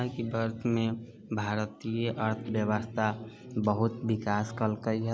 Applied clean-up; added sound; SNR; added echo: none; none; none; none.